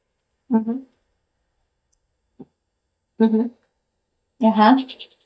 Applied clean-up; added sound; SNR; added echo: neural mask model DeepFilterNet 3.